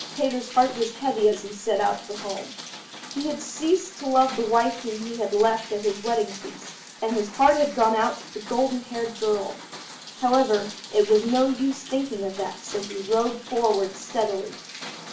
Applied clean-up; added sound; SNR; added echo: none; Rain; 14 dB; reverberation time 0.4 s.